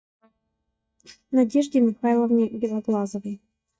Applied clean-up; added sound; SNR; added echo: neural mask model DeepFilterNet 3.